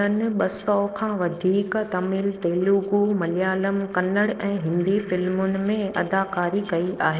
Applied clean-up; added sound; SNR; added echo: neural separator model SepFormer DNS4.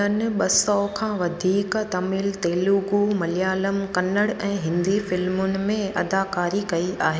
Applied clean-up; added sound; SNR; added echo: none; none; none; none.